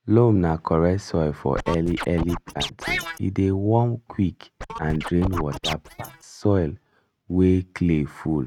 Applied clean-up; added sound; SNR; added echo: neural mask model RNNoise.